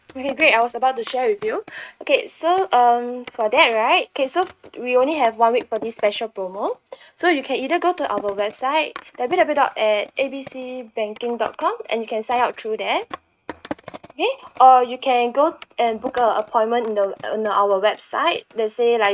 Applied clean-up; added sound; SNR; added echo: neural mask model RNNoise.